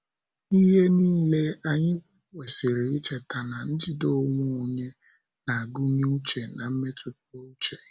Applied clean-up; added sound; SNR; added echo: none; none; none; none.